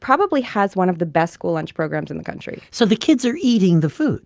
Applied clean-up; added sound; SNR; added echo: none; none; none; none.